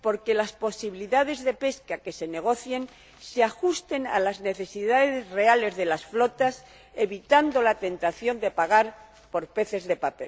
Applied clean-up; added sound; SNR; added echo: none; none; none; none.